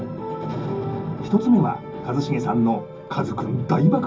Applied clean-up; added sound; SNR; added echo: none; none; none; reverberation time 0.4 s.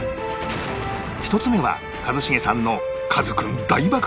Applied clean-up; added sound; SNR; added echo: none; none; none; none.